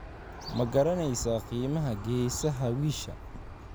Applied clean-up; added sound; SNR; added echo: none; Aircraft; 12 dB; none.